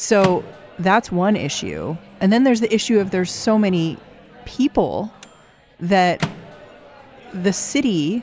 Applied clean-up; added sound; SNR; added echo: none; Microwave oven; 16 dB; none.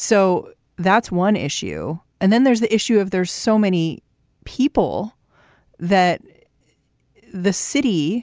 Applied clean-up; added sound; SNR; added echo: none; none; none; none.